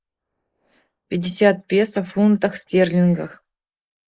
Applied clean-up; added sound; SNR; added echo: neural mask model Resemble Enhance denoiser.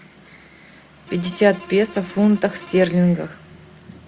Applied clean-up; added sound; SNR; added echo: none; Bowed string instrument; 20 dB; none.